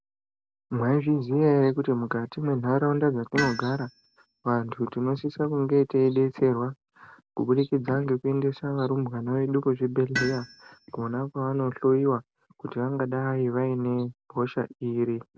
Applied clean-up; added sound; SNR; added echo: none; Tools; 13 dB; none.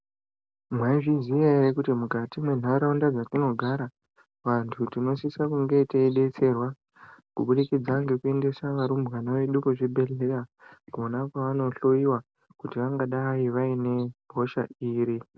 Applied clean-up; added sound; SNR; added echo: none; none; none; none.